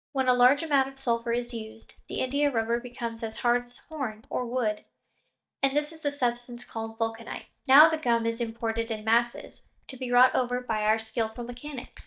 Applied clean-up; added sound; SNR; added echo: neural mask model DeepFilterNet 3.